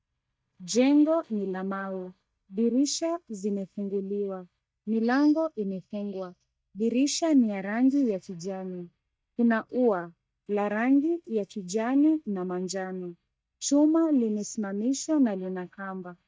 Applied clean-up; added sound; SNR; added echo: neural mask model DeepFilterNet 3.